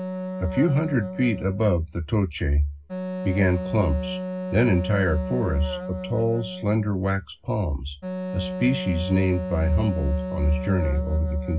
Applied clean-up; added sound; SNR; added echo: none; Wind instrument, woodwind instrument; 8 dB; reverberation time 0.4 s.